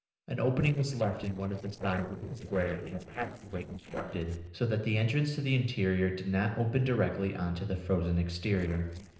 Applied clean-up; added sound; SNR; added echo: neural separator model SepFormer DNS4.